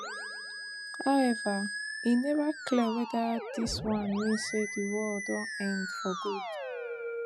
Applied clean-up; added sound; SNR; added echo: none; Musical instrument; 7 dB; none.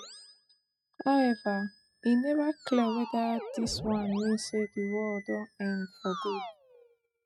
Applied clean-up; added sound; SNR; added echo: neural mask model RNNoise.